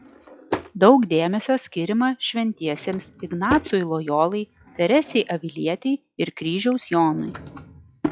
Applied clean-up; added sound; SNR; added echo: classical method log-MMSE.